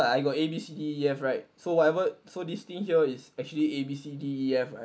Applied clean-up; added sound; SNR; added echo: none; none; none; none.